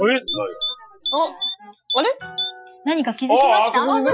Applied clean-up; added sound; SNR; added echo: classical method Wiener filter.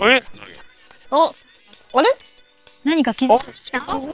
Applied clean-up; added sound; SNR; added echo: neural separator model SepFormer WHAM!.